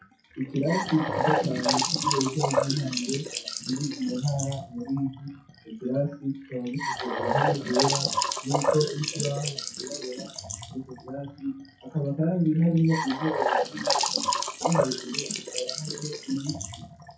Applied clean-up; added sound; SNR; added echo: classical method WPE with log-MMSE.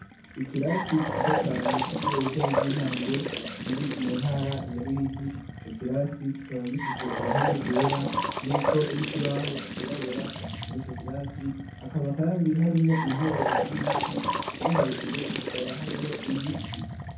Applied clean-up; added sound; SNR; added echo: none; Trickle, dribble / Bathtub (filling or washing) / Sink (filling or washing) / Gurgling; 0 dB; reverberation time 0.6 s.